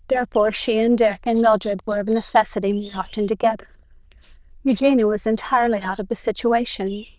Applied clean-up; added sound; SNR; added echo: neural diffusion model UNIVERSE++.